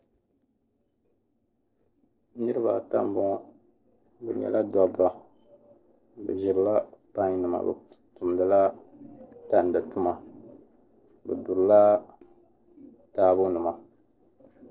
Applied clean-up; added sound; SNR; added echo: neural separator model SepFormer DNS4.